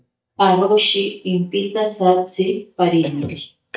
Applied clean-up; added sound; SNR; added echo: neural mask model DeepFilterNet 3.